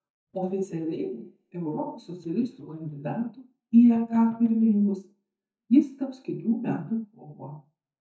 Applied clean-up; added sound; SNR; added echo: neural mask model DeepFilterNet 3.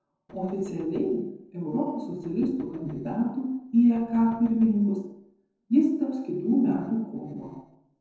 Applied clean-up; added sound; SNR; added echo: neural separator model SepFormer DNS4.